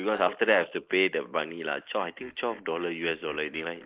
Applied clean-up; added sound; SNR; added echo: neural mask model Resemble Enhance denoiser.